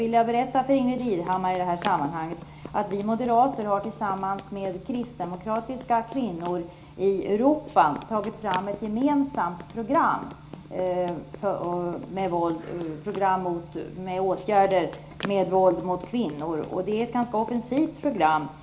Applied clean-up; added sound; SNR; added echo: none; Run; 19 dB; reverberation time 0.4 s.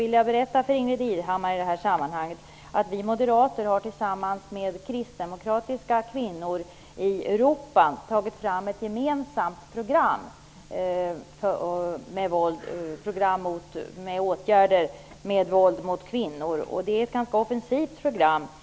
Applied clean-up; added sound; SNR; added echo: none; none; none; none.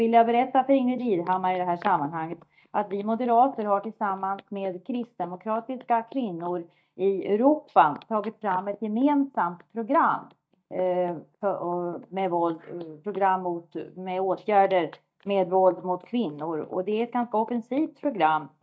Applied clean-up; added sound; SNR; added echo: neural mask model DeepFilterNet 3.